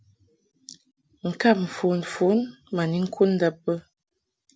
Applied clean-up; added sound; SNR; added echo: none; none; none; none.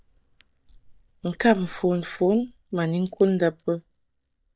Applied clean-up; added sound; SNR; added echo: neural mask model DeepFilterNet 3.